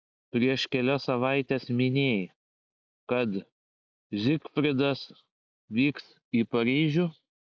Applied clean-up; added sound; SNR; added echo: none; none; none; none.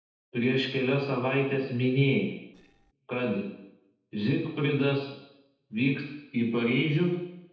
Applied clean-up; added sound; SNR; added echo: neural separator model SepFormer DNS4.